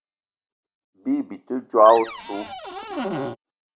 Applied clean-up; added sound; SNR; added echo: none; Cupboard open or close; 8 dB; none.